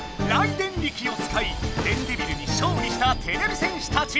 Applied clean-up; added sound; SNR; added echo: none; Subway, metro, underground + Slam; 16 dB; none.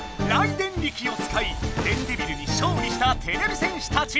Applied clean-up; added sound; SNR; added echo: none; none; none; none.